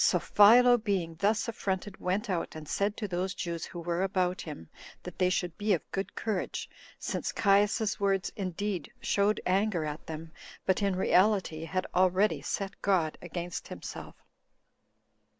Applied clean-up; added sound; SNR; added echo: none; none; none; none.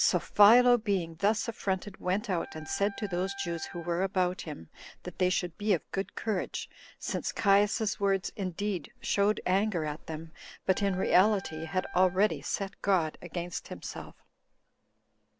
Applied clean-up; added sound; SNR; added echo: none; Wind instrument, woodwind instrument; 18 dB; none.